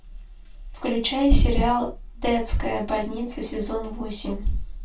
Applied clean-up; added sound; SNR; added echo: none; none; none; reverberation time 0.2 s.